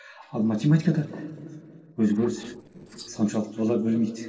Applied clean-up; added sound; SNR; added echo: neural separator model SepFormer DNS4.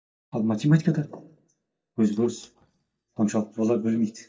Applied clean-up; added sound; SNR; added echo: neural mask model DeepFilterNet 3.